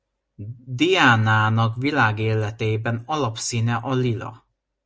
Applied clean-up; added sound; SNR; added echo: none; none; none; none.